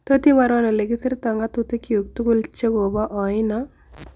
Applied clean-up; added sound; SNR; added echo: none; none; none; none.